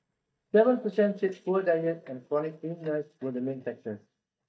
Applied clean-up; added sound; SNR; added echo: neural mask model DeepFilterNet 3.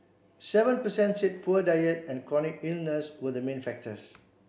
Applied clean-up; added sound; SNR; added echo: none; none; none; none.